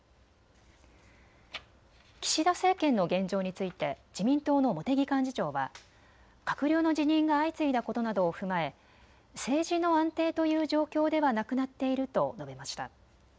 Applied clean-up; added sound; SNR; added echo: none; none; none; none.